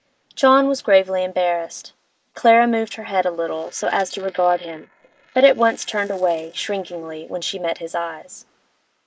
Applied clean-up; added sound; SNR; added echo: neural mask model Resemble Enhance denoiser.